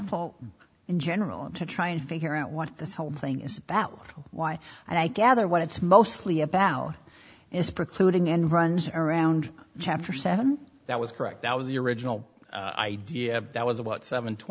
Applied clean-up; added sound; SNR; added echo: none; none; none; none.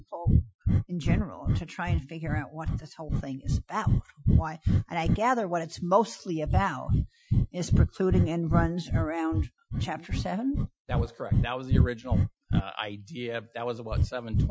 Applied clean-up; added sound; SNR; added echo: classical method Wiener filter.